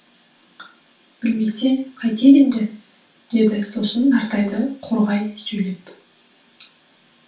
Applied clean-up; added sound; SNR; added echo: none; none; none; reverberation time 0.3 s.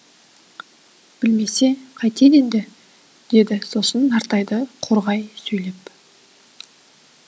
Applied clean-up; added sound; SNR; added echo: none; none; none; none.